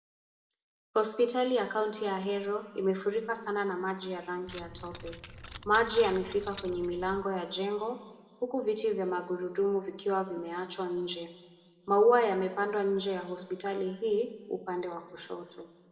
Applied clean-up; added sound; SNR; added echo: none; Keys jangling; 7 dB; reverberation time 1.4 s.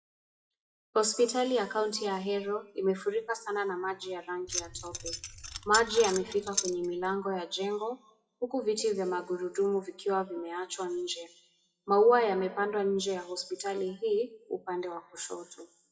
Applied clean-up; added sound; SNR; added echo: classical method WPE with log-MMSE.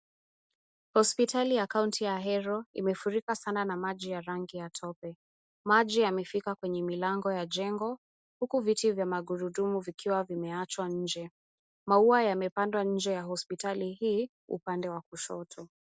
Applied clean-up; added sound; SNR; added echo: none; none; none; none.